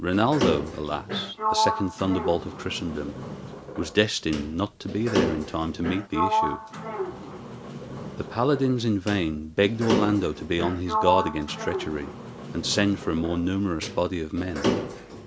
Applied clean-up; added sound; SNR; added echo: none; Sliding door; 4 dB; none.